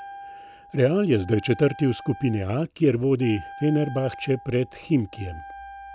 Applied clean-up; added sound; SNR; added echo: none; Wind instrument, woodwind instrument; 18 dB; none.